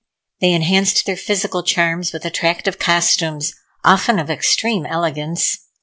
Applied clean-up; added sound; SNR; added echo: none; none; none; none.